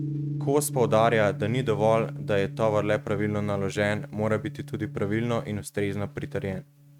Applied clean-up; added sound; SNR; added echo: neural mask model RNNoise.